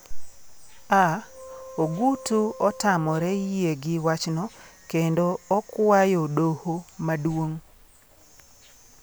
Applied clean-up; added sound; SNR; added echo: none; Wind instrument, woodwind instrument; 18 dB; none.